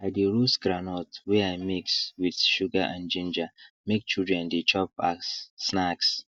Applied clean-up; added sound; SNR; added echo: neural mask model DeepFilterNet 3.